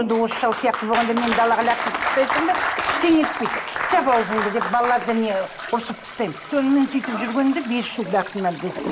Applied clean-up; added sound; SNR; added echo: none; Toilet flush; 14 dB; none.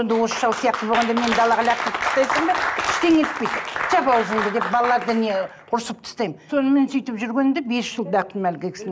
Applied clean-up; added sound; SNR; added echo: none; none; none; none.